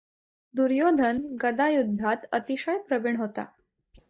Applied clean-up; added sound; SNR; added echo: neural mask model DeepFilterNet 3.